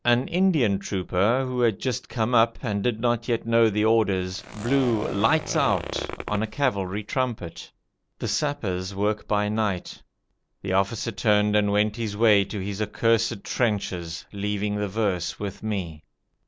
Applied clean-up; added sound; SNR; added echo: none; Zipper (clothing); 11 dB; none.